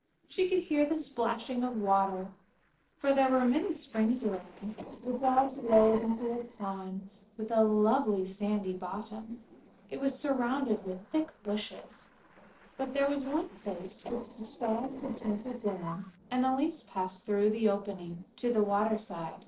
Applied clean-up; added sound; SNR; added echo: neural separator model SepFormer DNS4.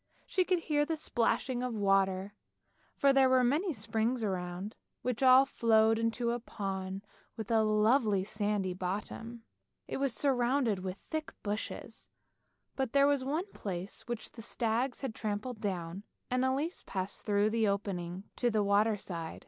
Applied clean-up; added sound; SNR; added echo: none; none; none; none.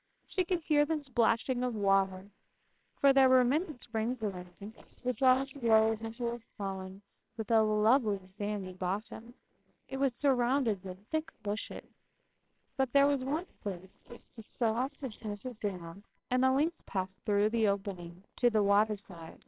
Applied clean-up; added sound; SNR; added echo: neural separator model SepFormer WHAMR!.